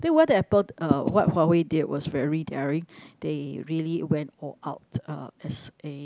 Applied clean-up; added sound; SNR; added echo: none; none; none; none.